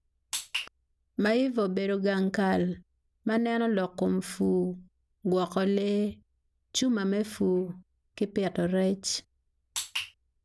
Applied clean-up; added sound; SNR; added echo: none; none; none; none.